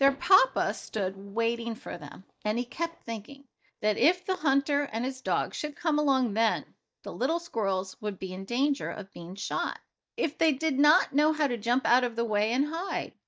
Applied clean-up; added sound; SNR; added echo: neural mask model DeepFilterNet 3.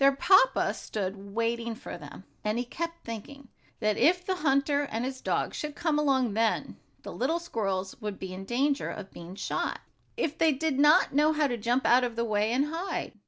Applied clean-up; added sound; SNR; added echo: none; none; none; none.